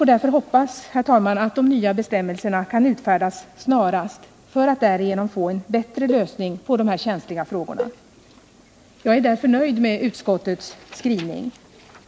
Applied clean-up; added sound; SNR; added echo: none; Cowbell; 12 dB; none.